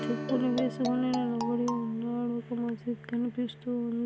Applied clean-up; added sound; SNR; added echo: none; Marimba, xylophone + Strum; 8 dB; none.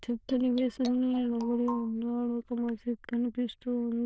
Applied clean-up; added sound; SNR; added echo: neural diffusion model UNIVERSE++.